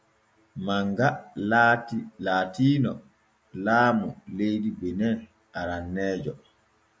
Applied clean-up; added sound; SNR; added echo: none; none; none; none.